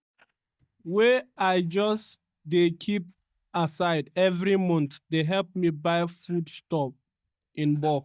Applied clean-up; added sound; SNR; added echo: neural mask model DeepFilterNet 3.